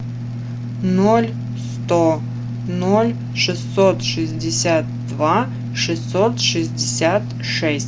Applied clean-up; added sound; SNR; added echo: none; none; none; none.